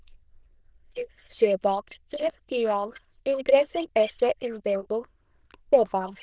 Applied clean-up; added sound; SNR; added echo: neural diffusion model UNIVERSE++.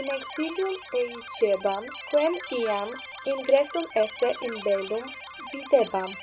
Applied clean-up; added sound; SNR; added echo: none; Keyboard (musical); 12 dB; none.